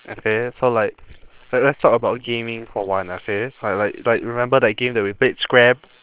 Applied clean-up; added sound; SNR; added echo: neural separator model SepFormer WHAM!.